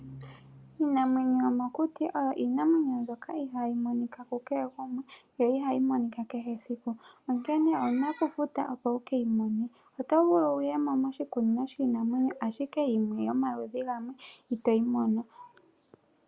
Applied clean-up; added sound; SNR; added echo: none; none; none; none.